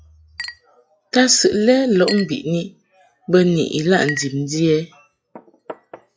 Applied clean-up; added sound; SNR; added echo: classical method log-MMSE.